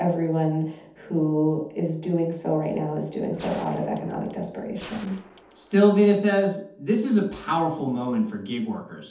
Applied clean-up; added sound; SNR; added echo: none; Gunshot, gunfire; 19 dB; reverberation time 0.6 s.